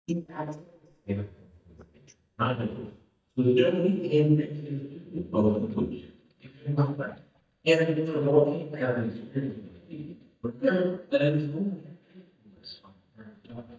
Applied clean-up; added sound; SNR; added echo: neural mask model DeepFilterNet 3.